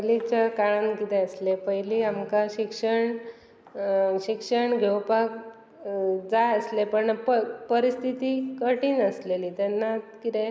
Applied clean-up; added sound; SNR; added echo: none; none; none; none.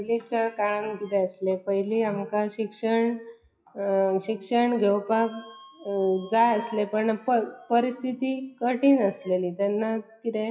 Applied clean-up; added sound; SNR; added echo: classical method WPE with log-MMSE.